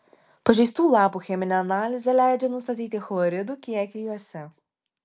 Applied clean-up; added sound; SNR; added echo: none; none; none; none.